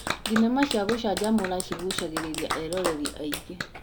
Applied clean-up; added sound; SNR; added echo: none; Clapping; 6 dB; none.